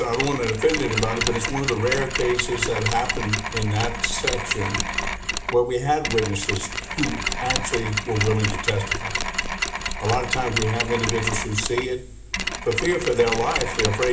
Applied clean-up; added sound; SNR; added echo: none; Mechanisms; 2 dB; reverberation time 2.6 s.